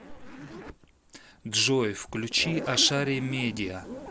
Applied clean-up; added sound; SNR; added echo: none; Zipper (clothing); 12 dB; none.